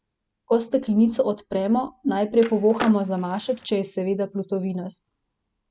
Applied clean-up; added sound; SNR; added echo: none; Skateboard; 11 dB; none.